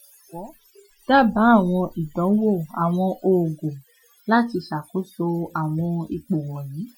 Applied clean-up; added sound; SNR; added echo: classical method Wiener filter.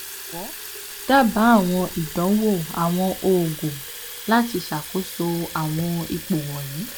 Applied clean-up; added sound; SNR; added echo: none; Fill (with liquid) / Water tap, faucet; 13 dB; none.